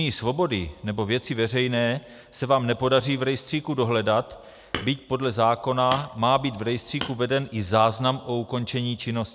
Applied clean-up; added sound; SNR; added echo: none; Hammer; 13 dB; none.